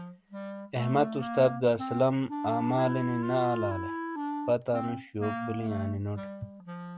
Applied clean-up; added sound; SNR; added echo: none; Wind instrument, woodwind instrument; 6 dB; none.